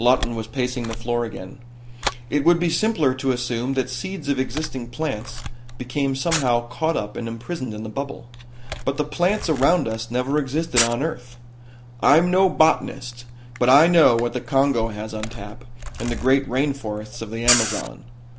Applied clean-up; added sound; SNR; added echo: none; Camera; 9 dB; none.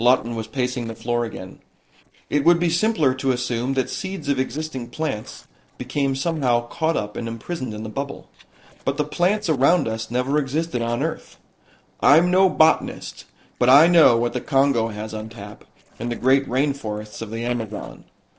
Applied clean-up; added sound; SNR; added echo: neural separator model SepFormer DNS4.